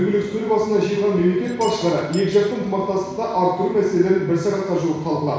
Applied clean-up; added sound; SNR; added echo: none; Shatter; 19 dB; reverberation time 1.1 s.